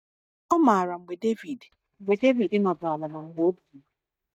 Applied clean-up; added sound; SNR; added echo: neural mask model DeepFilterNet 3.